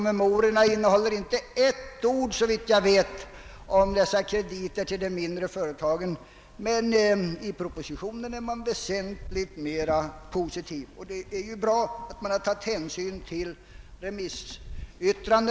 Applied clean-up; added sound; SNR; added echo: none; Fixed-wing aircraft, airplane; 20 dB; none.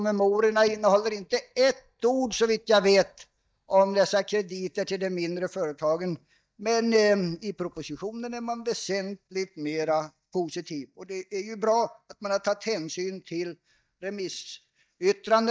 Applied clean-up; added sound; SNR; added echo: neural mask model DeepFilterNet 3.